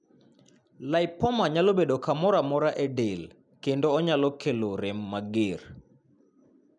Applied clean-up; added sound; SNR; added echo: none; none; none; none.